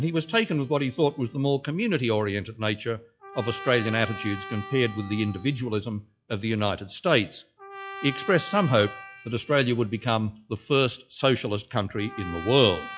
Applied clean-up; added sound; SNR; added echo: classical method log-MMSE.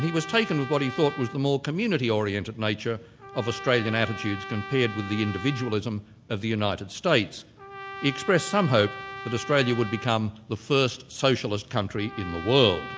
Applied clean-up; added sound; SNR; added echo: none; Trumpet; 14 dB; none.